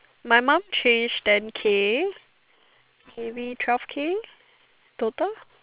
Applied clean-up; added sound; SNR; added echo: neural separator model SepFormer WHAM!.